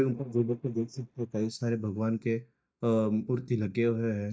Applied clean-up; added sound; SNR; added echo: neural mask model DeepFilterNet 3.